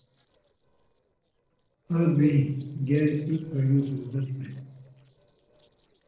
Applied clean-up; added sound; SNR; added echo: neural separator model SepFormer DNS4.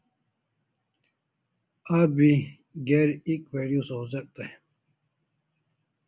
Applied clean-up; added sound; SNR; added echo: none; none; none; none.